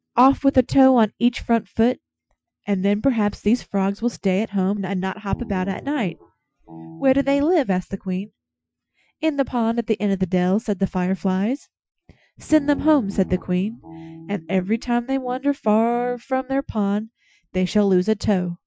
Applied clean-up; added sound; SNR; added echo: classical method Wiener filter.